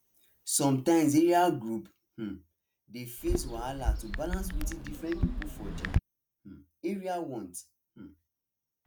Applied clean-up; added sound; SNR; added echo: none; Chatter / Chirp, tweet / Car passing by / Typing; 1 dB; none.